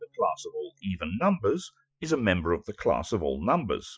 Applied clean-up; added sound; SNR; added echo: classical method Wiener filter.